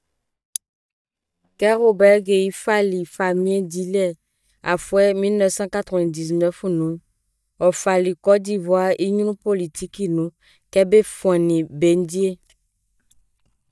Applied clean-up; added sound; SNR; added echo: neural mask model DeepFilterNet 3.